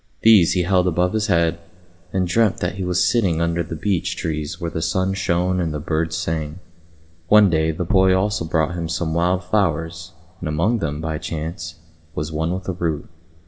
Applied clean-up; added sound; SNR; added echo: none; Bass drum; 5 dB; reverberation time 0.6 s.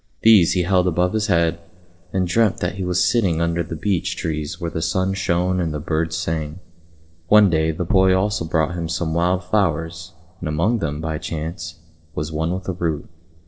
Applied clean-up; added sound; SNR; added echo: neural separator model SepFormer DNS4.